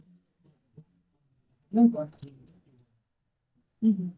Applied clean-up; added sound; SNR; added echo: neural mask model DeepFilterNet 3.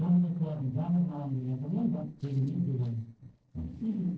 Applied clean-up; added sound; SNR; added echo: neural separator model SepFormer DNS4.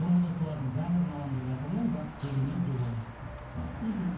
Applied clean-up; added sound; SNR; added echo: none; Car passing by / Traffic noise, roadway noise / Engine; 14 dB; reverberation time 0.9 s.